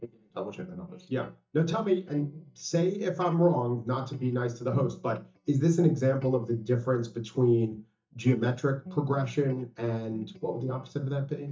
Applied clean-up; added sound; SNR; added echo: neural mask model DeepFilterNet 3.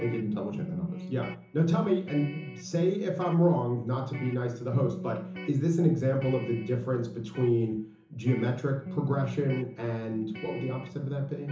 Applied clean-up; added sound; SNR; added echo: none; Electric guitar; 14 dB; reverberation time 0.7 s.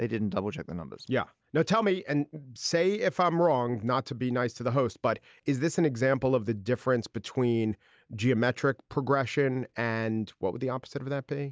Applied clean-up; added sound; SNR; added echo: none; none; none; none.